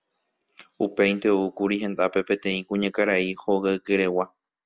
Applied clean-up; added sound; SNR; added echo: none; none; none; none.